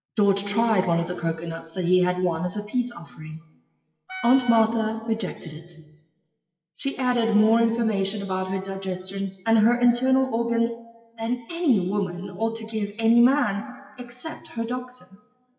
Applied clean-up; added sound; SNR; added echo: classical method WPE with log-MMSE.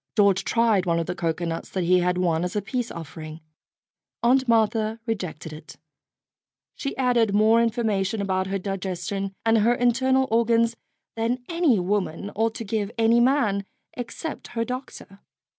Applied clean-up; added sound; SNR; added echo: none; none; none; none.